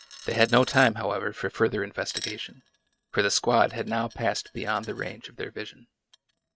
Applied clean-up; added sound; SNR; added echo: neural mask model RNNoise.